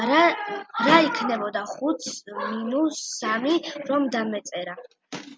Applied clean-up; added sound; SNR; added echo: none; none; none; none.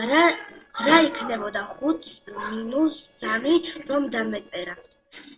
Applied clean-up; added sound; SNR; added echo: neural separator model SepFormer DNS4.